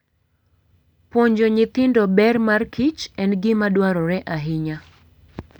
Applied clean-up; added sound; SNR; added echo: none; none; none; none.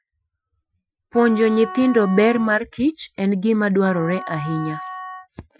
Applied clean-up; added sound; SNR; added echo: classical method Wiener filter.